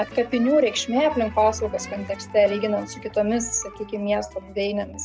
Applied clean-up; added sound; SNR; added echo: none; none; none; none.